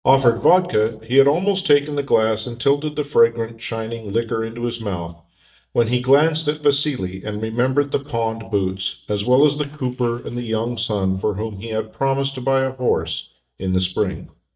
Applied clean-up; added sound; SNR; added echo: neural mask model DeepFilterNet 3.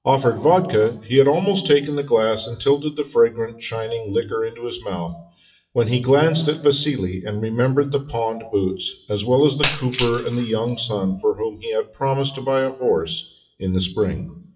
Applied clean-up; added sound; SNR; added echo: classical method WPE with log-MMSE.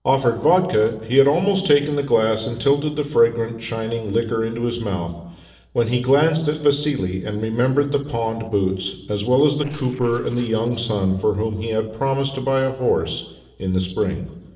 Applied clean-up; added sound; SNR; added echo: neural separator model SepFormer DNS4.